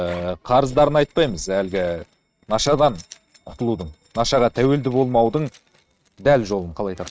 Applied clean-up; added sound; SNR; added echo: neural mask model RNNoise.